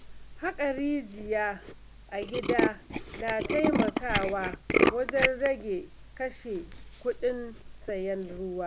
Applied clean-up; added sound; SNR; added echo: none; Tools; 0 dB; none.